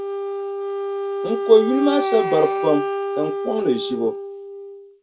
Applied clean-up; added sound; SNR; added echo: none; Wind instrument, woodwind instrument; 3 dB; reverberation time 0.2 s.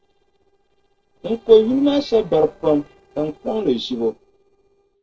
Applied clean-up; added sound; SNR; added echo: neural separator model SepFormer DNS4.